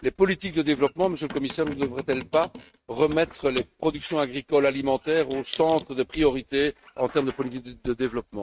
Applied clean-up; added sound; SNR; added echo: neural mask model RNNoise.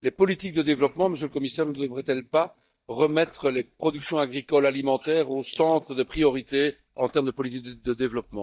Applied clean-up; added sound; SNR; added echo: neural mask model DeepFilterNet 3.